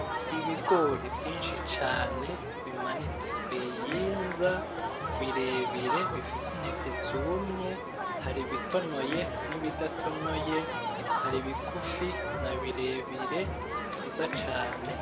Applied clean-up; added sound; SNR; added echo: none; Crowd; 0 dB; none.